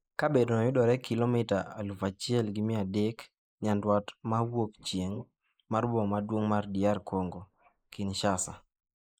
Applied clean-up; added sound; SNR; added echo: neural mask model Resemble Enhance denoiser.